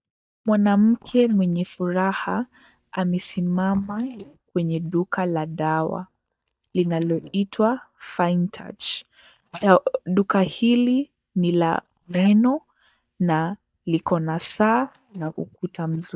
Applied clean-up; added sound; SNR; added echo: neural mask model DeepFilterNet 3.